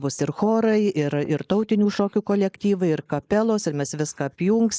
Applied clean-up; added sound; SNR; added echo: neural mask model Resemble Enhance denoiser.